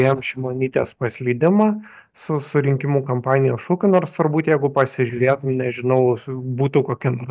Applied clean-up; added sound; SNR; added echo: neural mask model DeepFilterNet 3.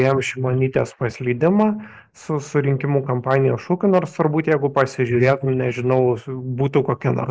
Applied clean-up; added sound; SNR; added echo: neural mask model Resemble Enhance denoiser.